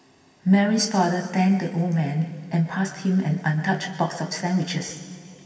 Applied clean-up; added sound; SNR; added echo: none; none; none; reverberation time 2.6 s.